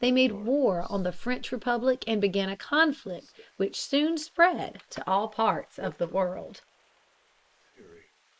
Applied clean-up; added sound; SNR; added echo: neural mask model Resemble Enhance denoiser.